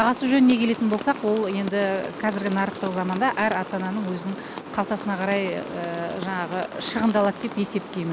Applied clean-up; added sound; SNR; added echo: none; Rain; 11 dB; none.